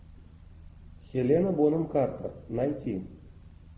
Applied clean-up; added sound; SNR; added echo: none; none; none; none.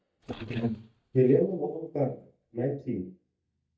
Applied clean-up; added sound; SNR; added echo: neural mask model DeepFilterNet 3.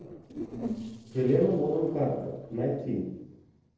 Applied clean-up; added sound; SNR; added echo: neural separator model SepFormer DNS4.